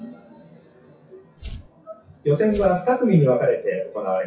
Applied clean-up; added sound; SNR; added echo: classical method WPE with log-MMSE.